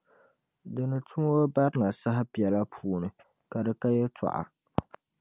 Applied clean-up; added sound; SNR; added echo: none; none; none; none.